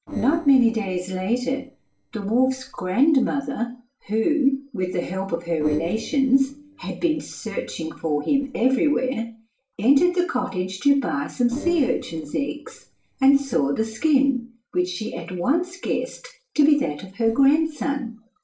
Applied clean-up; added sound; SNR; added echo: neural separator model SepFormer DNS4.